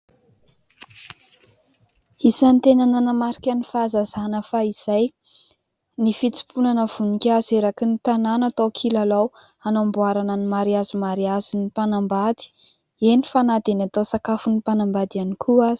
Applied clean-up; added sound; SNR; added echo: none; none; none; none.